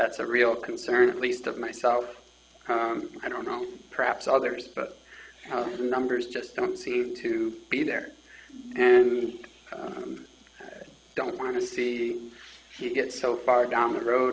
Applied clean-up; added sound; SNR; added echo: none; none; none; none.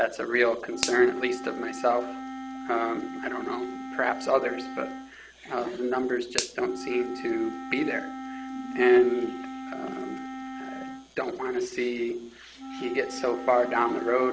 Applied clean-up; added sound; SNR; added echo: none; Finger snapping + Wind instrument, woodwind instrument; 10 dB; none.